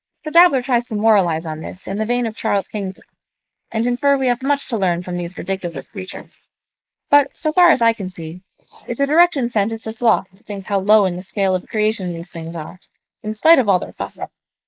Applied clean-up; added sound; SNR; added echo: neural mask model Resemble Enhance denoiser.